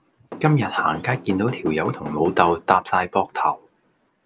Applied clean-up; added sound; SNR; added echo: none; Knock / Wood; 14 dB; none.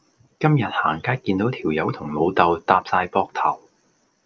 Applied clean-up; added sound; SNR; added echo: none; none; none; none.